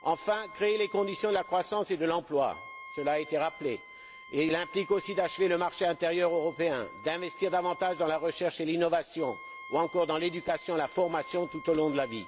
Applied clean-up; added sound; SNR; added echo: none; Wind instrument, woodwind instrument; 17 dB; none.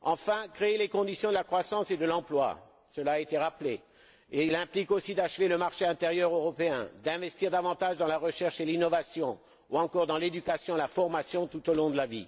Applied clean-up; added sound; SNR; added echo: none; none; none; none.